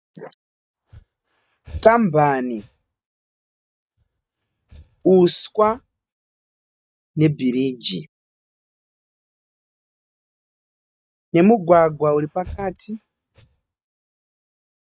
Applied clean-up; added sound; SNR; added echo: neural mask model RNNoise.